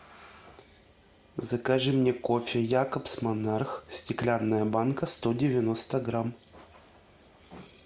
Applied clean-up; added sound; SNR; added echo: none; none; none; none.